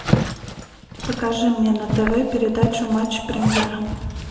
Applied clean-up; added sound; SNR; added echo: none; Zipper (clothing); 4 dB; reverberation time 1.8 s.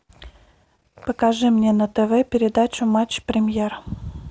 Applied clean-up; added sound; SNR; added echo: none; none; none; none.